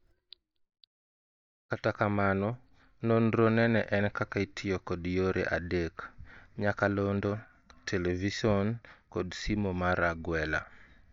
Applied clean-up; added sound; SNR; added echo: neural mask model DeepFilterNet 3.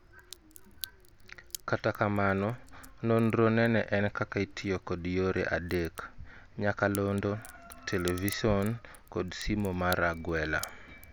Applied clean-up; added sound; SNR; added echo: none; Crack; 20 dB; none.